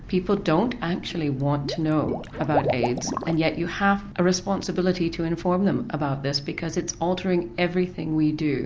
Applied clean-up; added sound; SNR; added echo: none; Liquid; 8 dB; none.